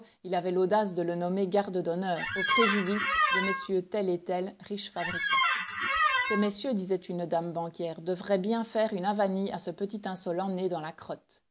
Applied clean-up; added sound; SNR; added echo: none; Squeak; -3 dB; none.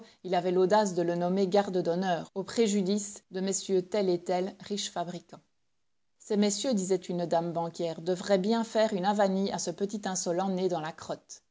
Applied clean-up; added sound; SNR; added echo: none; none; none; none.